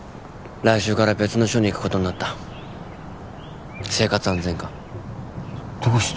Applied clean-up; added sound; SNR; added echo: none; Tap; 18 dB; none.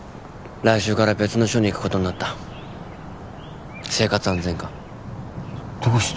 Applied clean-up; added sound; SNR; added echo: none; none; none; none.